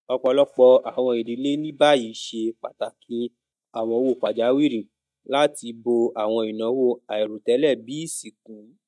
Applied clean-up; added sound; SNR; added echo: neural mask model DeepFilterNet 3.